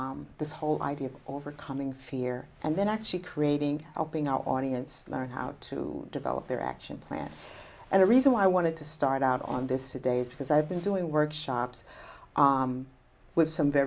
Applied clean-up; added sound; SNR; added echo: none; none; none; none.